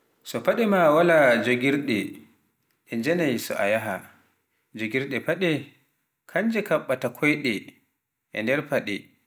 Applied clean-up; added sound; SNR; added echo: none; none; none; none.